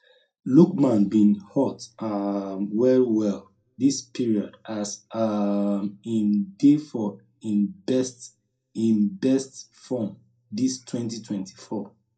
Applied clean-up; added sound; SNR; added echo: none; none; none; reverberation time 0.2 s.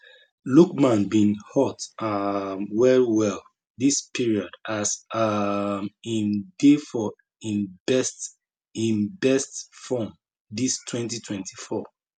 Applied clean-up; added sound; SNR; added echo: none; none; none; none.